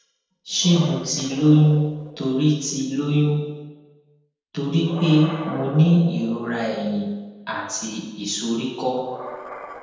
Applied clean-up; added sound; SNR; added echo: neural separator model SepFormer DNS4.